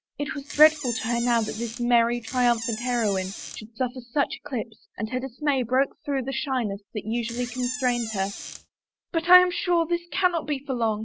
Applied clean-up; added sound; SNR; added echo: none; Door; 10 dB; none.